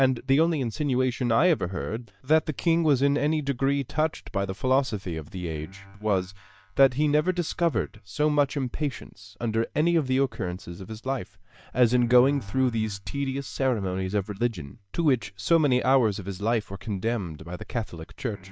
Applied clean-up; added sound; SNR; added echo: neural mask model DeepFilterNet 3.